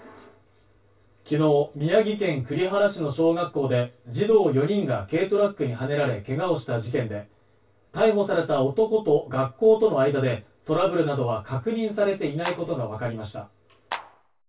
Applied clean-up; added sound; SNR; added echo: none; Clapping; 12 dB; reverberation time 0.2 s.